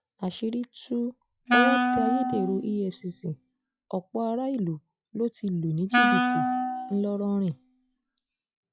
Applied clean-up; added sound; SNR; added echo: classical method log-MMSE.